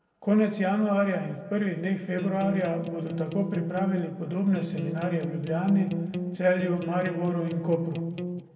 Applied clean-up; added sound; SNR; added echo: neural separator model SepFormer DNS4.